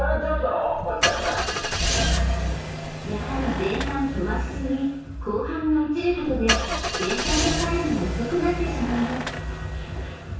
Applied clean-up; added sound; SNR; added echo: none; Engine starting / Car; 4 dB; reverberation time 0.7 s.